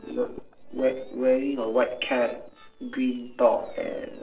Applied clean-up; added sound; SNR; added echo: neural separator model SepFormer DNS4.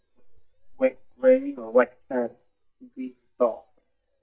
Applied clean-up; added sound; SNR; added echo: neural mask model DeepFilterNet 3.